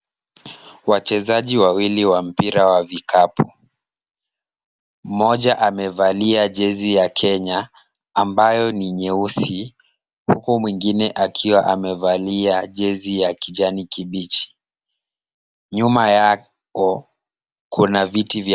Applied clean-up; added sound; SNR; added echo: none; none; none; none.